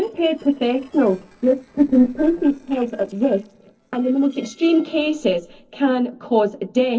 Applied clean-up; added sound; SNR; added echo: neural separator model SepFormer DNS4.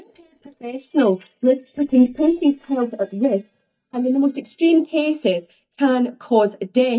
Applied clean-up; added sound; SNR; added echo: neural mask model DeepFilterNet 3.